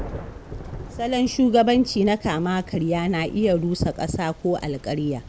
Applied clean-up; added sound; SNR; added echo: none; Thunder; 15 dB; none.